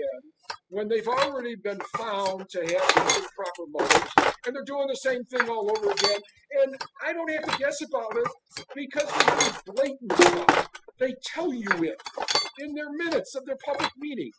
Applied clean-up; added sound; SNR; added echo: classical method spectral subtraction.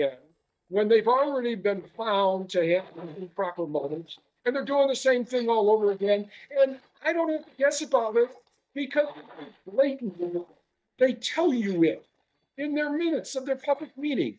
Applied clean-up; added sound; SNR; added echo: neural mask model DeepFilterNet 3.